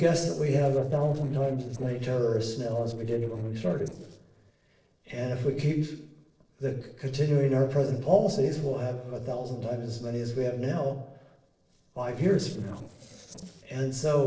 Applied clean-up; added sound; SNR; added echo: neural separator model SepFormer DNS4.